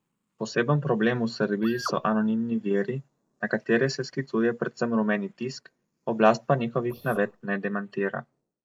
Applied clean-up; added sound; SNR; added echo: neural mask model Resemble Enhance denoiser.